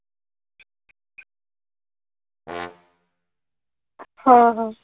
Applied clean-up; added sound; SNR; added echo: none; Brass instrument; 16 dB; none.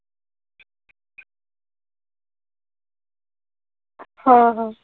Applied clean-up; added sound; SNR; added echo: none; none; none; none.